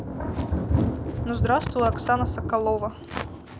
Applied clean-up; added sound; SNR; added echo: none; Thunder; 1 dB; none.